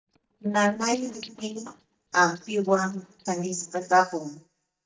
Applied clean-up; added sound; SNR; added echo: neural mask model DeepFilterNet 3.